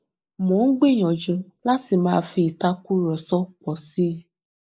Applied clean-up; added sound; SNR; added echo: neural mask model Resemble Enhance denoiser.